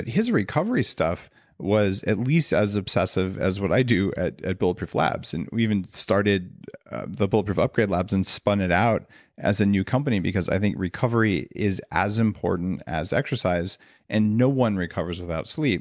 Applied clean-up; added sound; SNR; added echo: none; none; none; none.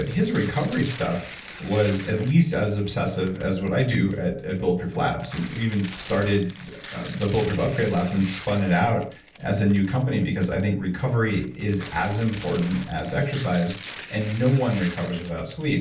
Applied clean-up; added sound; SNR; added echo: none; Tearing; 17 dB; reverberation time 0.4 s.